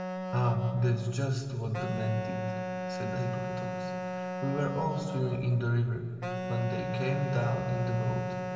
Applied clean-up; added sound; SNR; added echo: none; Wind instrument, woodwind instrument; 4 dB; reverberation time 2.7 s.